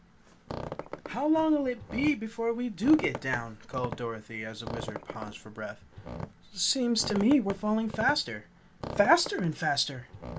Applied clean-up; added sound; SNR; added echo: none; Squeak; 12 dB; none.